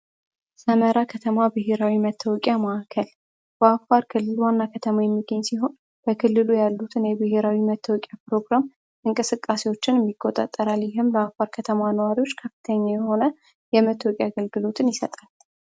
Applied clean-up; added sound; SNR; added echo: none; none; none; none.